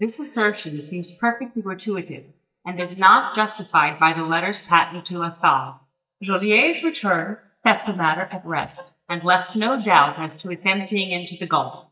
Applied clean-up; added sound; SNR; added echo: neural mask model DeepFilterNet 3.